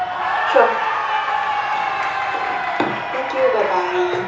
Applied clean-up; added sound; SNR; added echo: none; Cheering; -1 dB; reverberation time 0.6 s.